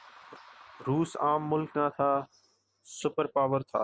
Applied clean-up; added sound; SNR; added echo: none; none; none; none.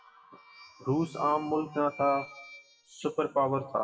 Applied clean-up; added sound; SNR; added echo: classical method WPE with log-MMSE.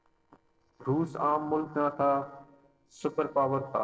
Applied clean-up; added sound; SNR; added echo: neural separator model SepFormer DNS4.